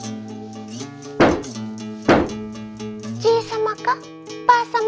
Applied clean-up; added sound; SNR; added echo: none; Acoustic guitar; 11 dB; none.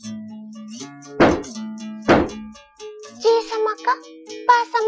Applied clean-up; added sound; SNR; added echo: classical method Wiener filter.